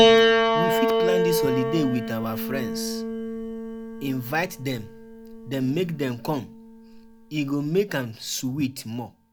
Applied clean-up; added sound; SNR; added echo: none; Piano; -3 dB; none.